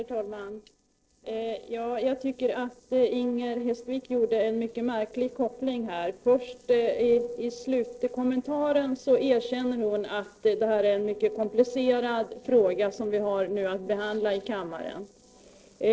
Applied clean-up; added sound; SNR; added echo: neural separator model SepFormer DNS4.